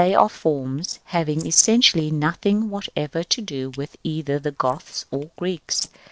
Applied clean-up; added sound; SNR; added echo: neural separator model SepFormer DNS4.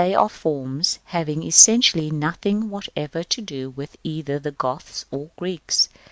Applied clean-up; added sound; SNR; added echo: none; none; none; none.